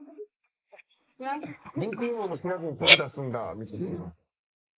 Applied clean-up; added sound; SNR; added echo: neural mask model Resemble Enhance denoiser.